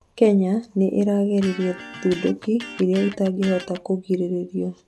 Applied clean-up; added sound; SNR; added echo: none; Electric guitar; 16 dB; none.